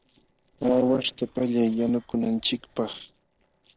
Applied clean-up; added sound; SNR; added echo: neural separator model SepFormer DNS4.